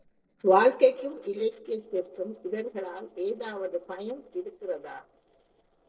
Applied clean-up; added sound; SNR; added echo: neural separator model SepFormer DNS4.